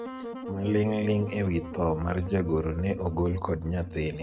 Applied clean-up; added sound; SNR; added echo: neural mask model RNNoise.